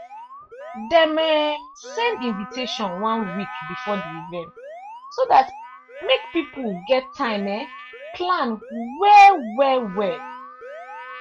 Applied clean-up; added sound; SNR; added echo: classical method log-MMSE.